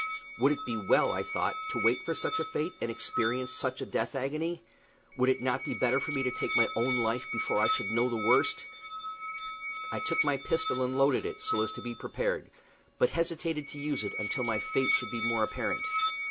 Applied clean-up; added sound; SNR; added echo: none; Musical instrument; 3 dB; none.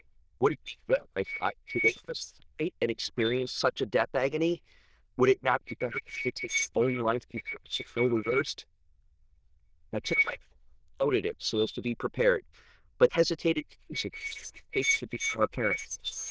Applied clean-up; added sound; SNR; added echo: neural diffusion model UNIVERSE++.